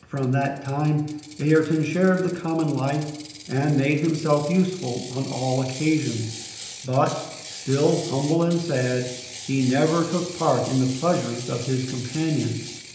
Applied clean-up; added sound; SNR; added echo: none; Ratchet, pawl; 15 dB; reverberation time 0.8 s.